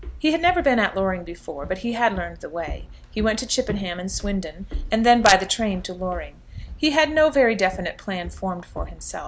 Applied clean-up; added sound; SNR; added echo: none; Walk, footsteps; 13 dB; none.